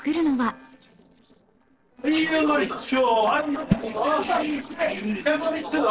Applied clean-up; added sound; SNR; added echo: neural separator model SepFormer DNS4.